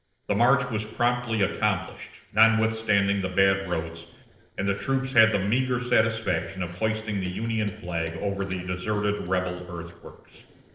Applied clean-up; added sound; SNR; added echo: neural separator model SepFormer DNS4.